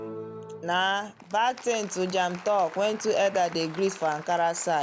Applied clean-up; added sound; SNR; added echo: none; Applause; 16 dB; none.